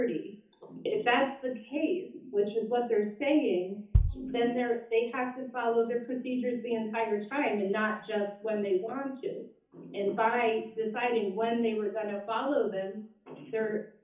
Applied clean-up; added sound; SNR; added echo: none; Bass drum; 2 dB; reverberation time 0.6 s.